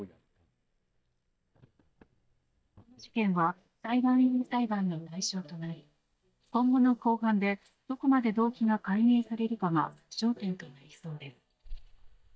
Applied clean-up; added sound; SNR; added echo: neural mask model DeepFilterNet 3.